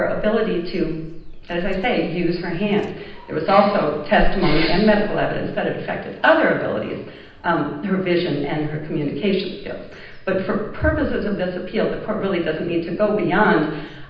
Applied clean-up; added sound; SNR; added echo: none; Dog; 9 dB; reverberation time 0.9 s.